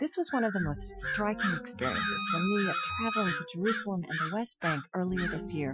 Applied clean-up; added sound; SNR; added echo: classical method Wiener filter.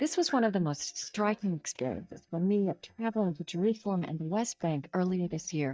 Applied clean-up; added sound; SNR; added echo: neural mask model DeepFilterNet 3.